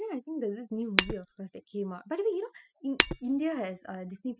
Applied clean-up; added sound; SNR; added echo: classical method spectral subtraction.